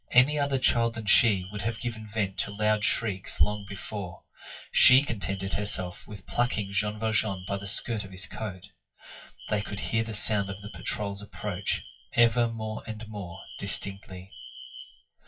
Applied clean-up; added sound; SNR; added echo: classical method WPE with log-MMSE.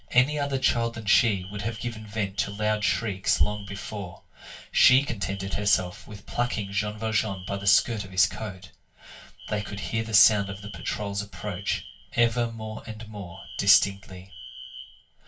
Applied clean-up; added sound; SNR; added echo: none; Alarm; 18 dB; reverberation time 0.2 s.